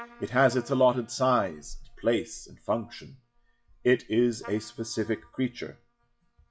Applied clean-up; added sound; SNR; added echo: classical method WPE with log-MMSE.